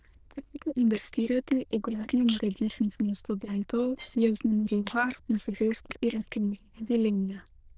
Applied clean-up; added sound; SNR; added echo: neural diffusion model UNIVERSE++.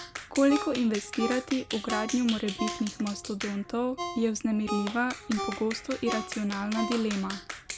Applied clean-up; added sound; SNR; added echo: none; Clapping + Ringtone; 8 dB; none.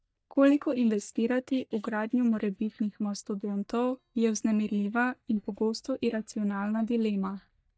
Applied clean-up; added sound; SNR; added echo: neural mask model DeepFilterNet 3.